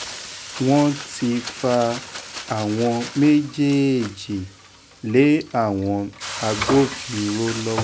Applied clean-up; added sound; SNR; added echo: none; Frying (food); 11 dB; none.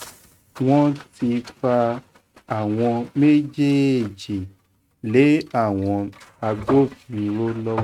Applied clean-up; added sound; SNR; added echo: neural mask model RNNoise.